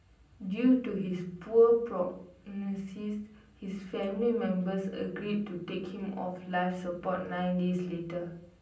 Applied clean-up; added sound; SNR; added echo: none; none; none; reverberation time 0.6 s.